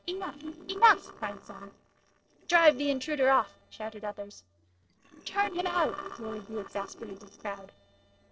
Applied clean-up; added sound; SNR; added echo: neural separator model SepFormer DNS4.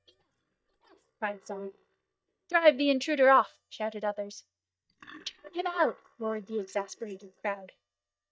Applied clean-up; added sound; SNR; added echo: neural mask model DeepFilterNet 3.